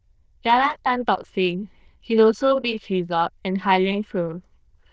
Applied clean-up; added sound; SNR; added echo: neural diffusion model UNIVERSE++.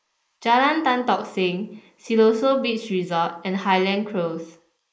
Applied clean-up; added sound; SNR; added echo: neural mask model Resemble Enhance denoiser.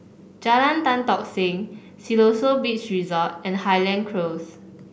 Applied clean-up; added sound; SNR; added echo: none; none; none; none.